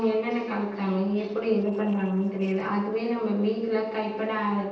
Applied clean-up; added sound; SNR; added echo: neural separator model SepFormer DNS4.